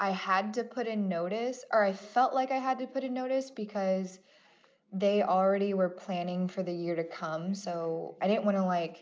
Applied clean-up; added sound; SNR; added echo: none; none; none; none.